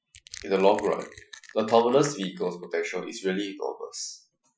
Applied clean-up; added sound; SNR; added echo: classical method Wiener filter.